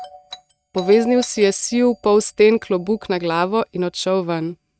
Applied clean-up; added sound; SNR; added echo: neural mask model RNNoise.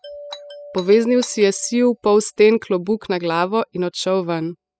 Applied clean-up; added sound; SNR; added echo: classical method spectral subtraction.